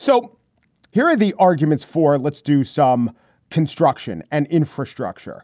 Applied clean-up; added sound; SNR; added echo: none; none; none; none.